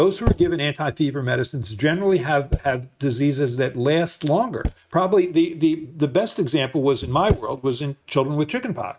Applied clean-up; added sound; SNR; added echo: neural mask model RNNoise.